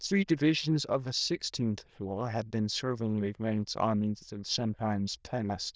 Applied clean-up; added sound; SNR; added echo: neural diffusion model UNIVERSE++.